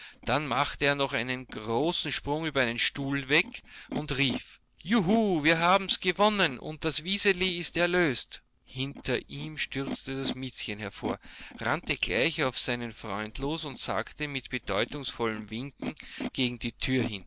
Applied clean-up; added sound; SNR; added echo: none; Animal; 15 dB; none.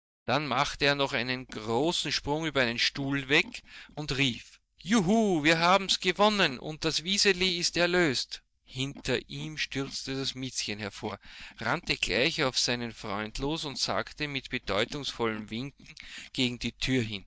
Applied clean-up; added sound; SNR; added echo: neural mask model DeepFilterNet 3.